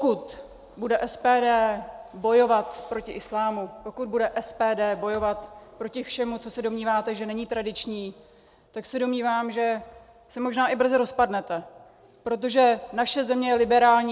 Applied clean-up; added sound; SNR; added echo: none; none; none; none.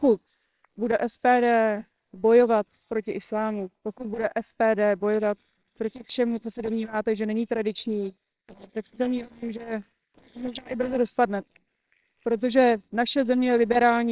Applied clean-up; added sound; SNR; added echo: neural separator model SepFormer WHAMR!.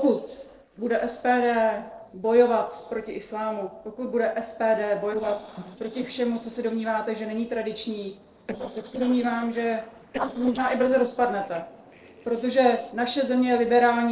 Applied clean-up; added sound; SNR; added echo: neural separator model SepFormer DNS4.